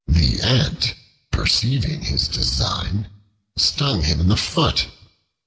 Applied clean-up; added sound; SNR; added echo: none; none; none; none.